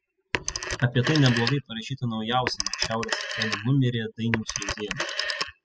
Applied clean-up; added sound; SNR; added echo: classical method spectral subtraction.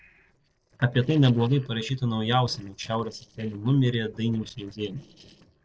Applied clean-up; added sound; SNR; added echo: neural separator model SepFormer DNS4.